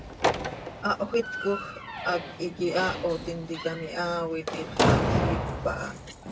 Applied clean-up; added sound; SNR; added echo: none; Slam; -1 dB; none.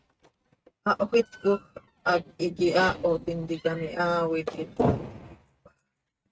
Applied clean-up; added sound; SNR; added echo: neural mask model RNNoise.